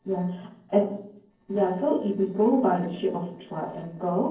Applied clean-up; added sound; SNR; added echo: neural separator model SepFormer DNS4.